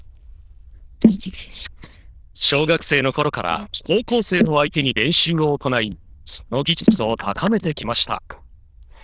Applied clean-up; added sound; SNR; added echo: neural diffusion model UNIVERSE++.